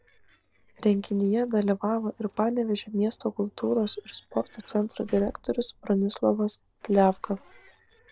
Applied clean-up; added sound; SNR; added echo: neural separator model SepFormer DNS4.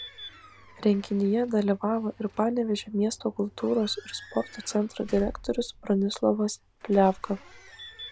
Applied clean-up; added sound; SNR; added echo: none; Squeak / Slam / Alarm / Wood; 19 dB; none.